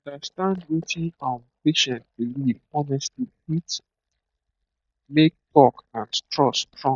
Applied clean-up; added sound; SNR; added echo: neural mask model DeepFilterNet 3.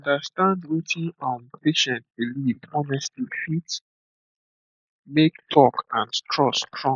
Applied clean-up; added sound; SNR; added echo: neural mask model Resemble Enhance denoiser.